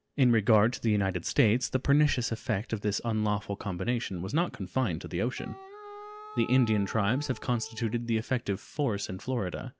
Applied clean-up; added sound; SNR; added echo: none; Wind instrument, woodwind instrument; 18 dB; none.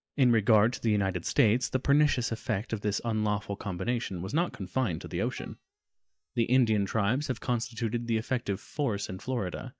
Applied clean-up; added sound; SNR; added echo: neural mask model DeepFilterNet 3.